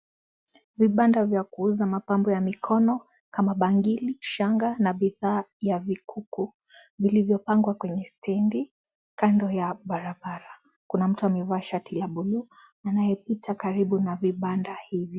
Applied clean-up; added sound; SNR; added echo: none; none; none; none.